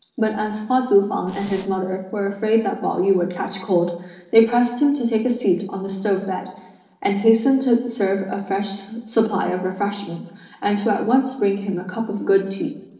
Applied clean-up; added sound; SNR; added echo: neural separator model SepFormer DNS4.